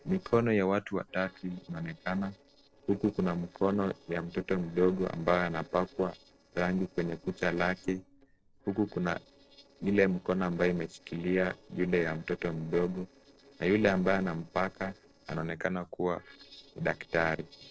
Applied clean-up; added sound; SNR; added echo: neural separator model SepFormer DNS4.